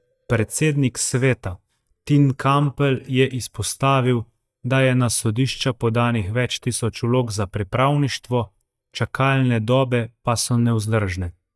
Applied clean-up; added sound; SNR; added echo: neural mask model DeepFilterNet 3.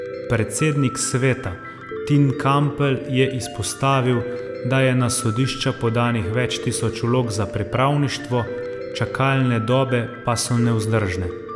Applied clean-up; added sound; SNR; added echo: none; Piano; 11 dB; none.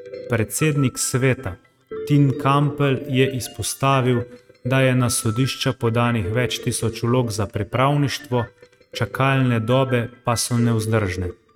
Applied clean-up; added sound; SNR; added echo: neural mask model RNNoise.